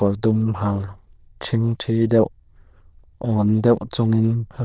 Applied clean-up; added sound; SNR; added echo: neural diffusion model UNIVERSE++.